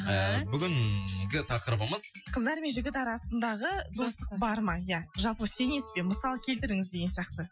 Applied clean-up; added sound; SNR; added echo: classical method Wiener filter.